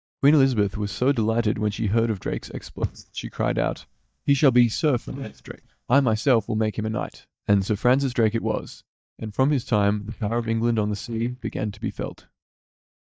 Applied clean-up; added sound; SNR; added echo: neural mask model DeepFilterNet 3.